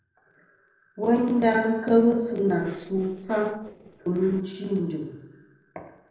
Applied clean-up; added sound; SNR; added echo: neural separator model SepFormer DNS4.